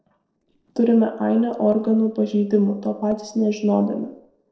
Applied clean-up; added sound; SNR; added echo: neural separator model SepFormer DNS4.